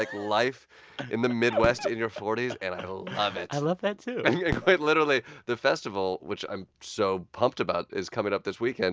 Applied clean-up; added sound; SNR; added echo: none; Fireworks; 15 dB; none.